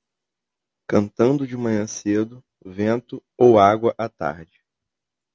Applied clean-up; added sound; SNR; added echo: none; none; none; none.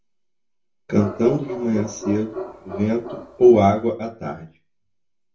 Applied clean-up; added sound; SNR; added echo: none; Bark; 11 dB; reverberation time 0.3 s.